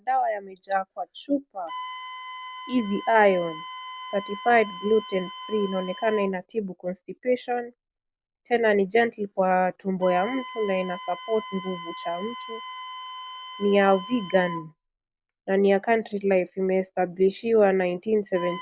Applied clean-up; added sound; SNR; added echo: none; Wind instrument, woodwind instrument; 15 dB; none.